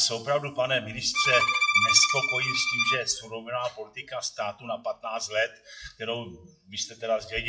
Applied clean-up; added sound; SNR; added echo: classical method WPE with log-MMSE.